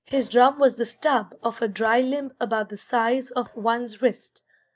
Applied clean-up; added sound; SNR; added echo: neural mask model DeepFilterNet 3.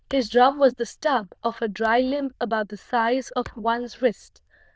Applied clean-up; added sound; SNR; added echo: neural diffusion model UNIVERSE++.